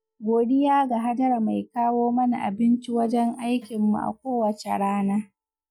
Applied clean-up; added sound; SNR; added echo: neural mask model DeepFilterNet 3.